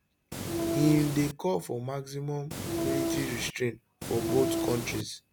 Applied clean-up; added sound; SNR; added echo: none; Train; 0 dB; none.